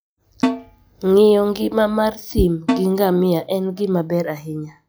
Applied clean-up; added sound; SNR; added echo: classical method log-MMSE.